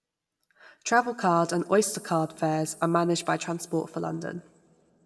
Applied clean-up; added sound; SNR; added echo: none; none; none; reverberation time 1.4 s.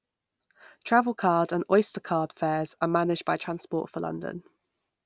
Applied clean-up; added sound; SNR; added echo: none; none; none; none.